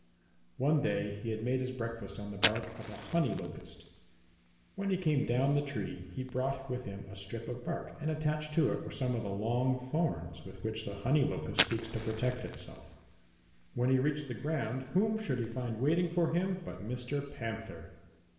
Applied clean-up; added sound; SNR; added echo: none; Fire; 8 dB; reverberation time 1.1 s.